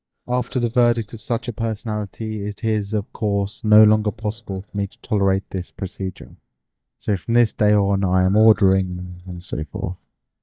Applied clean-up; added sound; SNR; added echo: neural mask model DeepFilterNet 3.